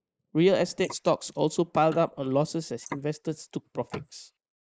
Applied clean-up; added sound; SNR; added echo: neural mask model Resemble Enhance denoiser.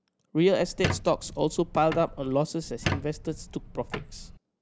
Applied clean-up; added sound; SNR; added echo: none; Squeak; 7 dB; none.